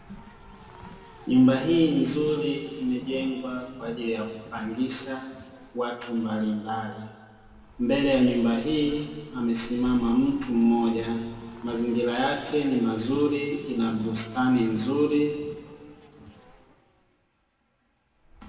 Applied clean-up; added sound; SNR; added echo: none; Race car, auto racing; 19 dB; reverberation time 1.6 s.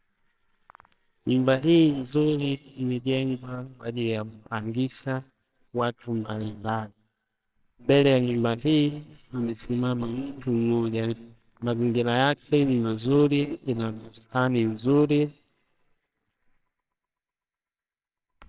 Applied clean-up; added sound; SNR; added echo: neural separator model SepFormer WHAMR!.